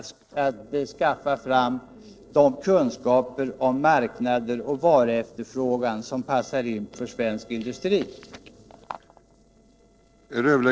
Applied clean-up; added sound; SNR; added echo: neural separator model SepFormer DNS4.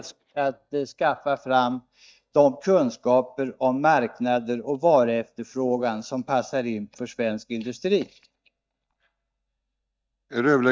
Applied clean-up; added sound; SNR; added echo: neural mask model DeepFilterNet 3.